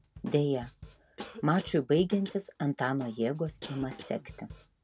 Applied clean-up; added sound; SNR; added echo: none; Drum kit + Cough; 17 dB; none.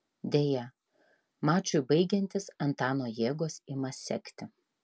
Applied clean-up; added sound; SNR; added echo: none; none; none; none.